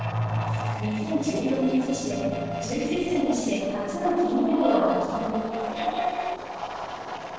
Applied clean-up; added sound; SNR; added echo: neural separator model SepFormer DNS4.